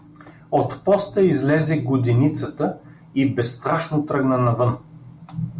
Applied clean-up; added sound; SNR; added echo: none; none; none; none.